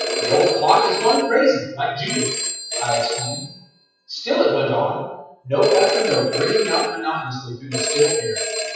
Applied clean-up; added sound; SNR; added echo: classical method WPE with log-MMSE.